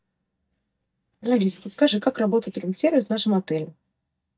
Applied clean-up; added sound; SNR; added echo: neural mask model DeepFilterNet 3.